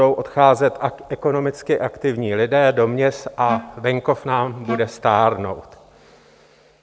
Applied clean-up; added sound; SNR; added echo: none; Wind instrument, woodwind instrument; 10 dB; none.